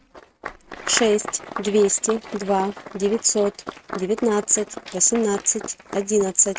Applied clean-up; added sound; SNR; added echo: neural mask model RNNoise.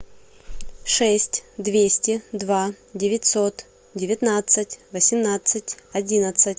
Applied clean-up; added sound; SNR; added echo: none; none; none; none.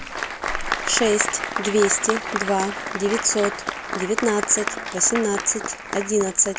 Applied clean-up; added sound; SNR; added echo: none; Applause; 5 dB; none.